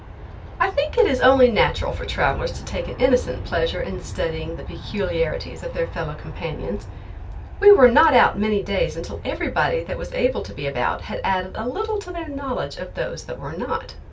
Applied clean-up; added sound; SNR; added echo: none; Aircraft; 11 dB; reverberation time 0.2 s.